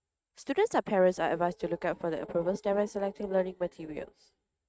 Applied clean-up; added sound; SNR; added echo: neural mask model RNNoise.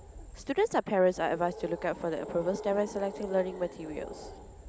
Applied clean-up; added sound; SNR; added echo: none; Animal; 13 dB; none.